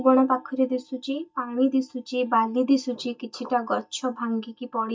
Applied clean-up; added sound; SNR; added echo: neural mask model DeepFilterNet 3.